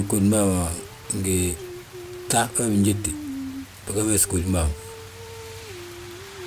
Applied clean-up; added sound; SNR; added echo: none; Rain; 12 dB; none.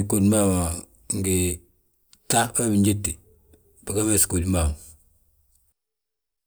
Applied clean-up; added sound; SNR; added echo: none; none; none; none.